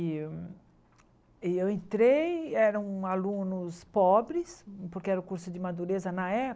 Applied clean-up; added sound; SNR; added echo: none; none; none; none.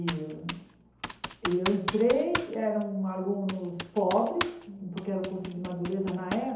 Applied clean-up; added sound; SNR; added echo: none; Computer keyboard; 9 dB; reverberation time 2.2 s.